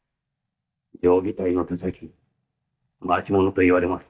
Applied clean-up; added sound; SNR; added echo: neural mask model DeepFilterNet 3.